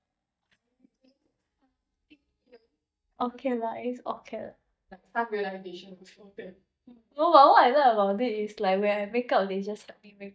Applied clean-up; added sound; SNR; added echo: neural mask model DeepFilterNet 3.